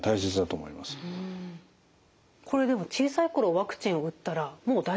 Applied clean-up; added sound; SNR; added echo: none; none; none; none.